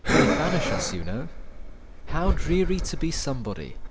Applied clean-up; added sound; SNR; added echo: none; Breathing; -3 dB; none.